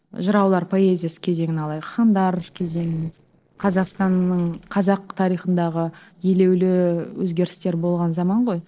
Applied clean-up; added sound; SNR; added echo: neural separator model SepFormer DNS4.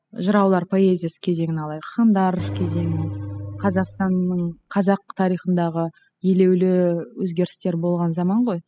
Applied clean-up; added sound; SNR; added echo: classical method spectral subtraction.